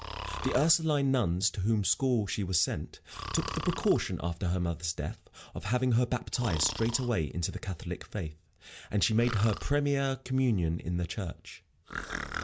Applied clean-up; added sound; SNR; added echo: none; Breathing; 13 dB; none.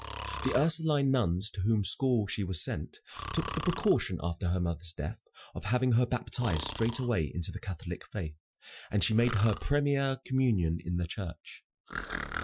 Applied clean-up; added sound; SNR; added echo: classical method Wiener filter.